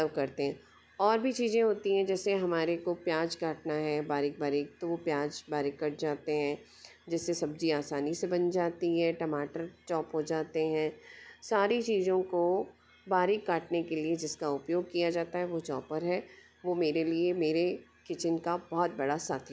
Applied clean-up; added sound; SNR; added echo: none; none; none; none.